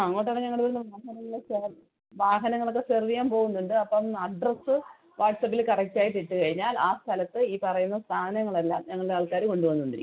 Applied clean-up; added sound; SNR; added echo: none; none; none; none.